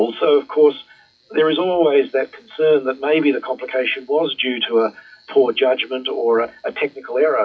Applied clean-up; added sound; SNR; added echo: classical method WPE with log-MMSE.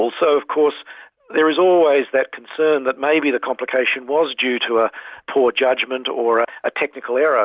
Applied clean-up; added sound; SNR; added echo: none; none; none; none.